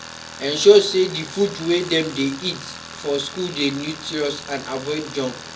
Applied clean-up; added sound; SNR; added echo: none; Tools; 15 dB; reverberation time 0.2 s.